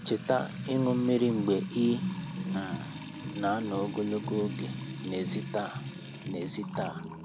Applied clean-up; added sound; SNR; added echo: none; Trickle, dribble / Water tap, faucet / Music; 5 dB; none.